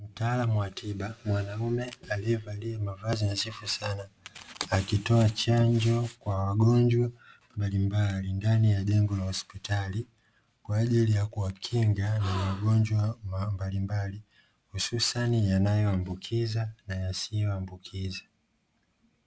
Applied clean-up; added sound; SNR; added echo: none; Gasp; 13 dB; none.